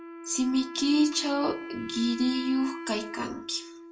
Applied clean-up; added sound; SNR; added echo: none; Wind instrument, woodwind instrument; 11 dB; reverberation time 0.2 s.